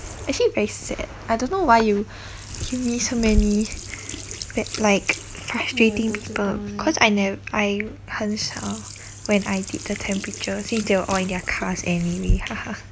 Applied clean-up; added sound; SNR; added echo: none; Sink (filling or washing); 16 dB; none.